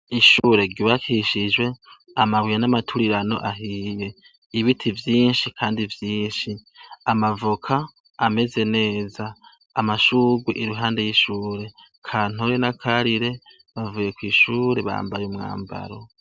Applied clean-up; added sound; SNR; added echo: none; none; none; none.